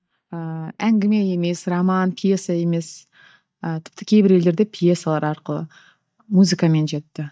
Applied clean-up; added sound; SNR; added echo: neural mask model DeepFilterNet 3.